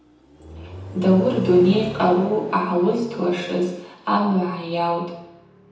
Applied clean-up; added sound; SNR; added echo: none; Accelerating, revving, vroom; 15 dB; reverberation time 0.9 s.